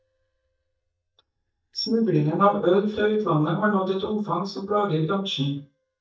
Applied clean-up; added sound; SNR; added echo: neural mask model DeepFilterNet 3.